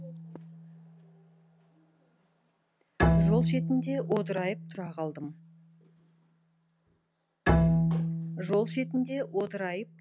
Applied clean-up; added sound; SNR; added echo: none; Bowed string instrument; -3 dB; none.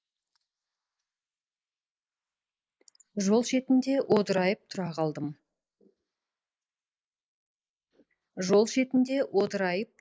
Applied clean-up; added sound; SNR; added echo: neural mask model Resemble Enhance denoiser.